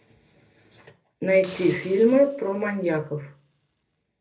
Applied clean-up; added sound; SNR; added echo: none; Hiss; 20 dB; reverberation time 0.3 s.